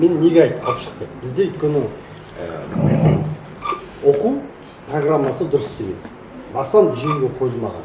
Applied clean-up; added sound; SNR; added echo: none; Bowed string instrument; 11 dB; none.